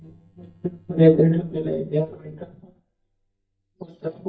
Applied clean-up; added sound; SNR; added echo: neural mask model DeepFilterNet 3.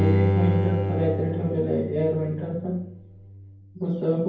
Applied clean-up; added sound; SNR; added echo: none; Bowed string instrument; 1 dB; reverberation time 0.9 s.